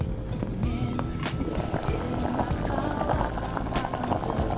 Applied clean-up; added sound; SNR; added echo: none; Boiling; 0 dB; none.